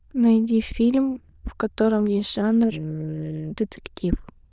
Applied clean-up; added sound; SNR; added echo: neural diffusion model UNIVERSE++.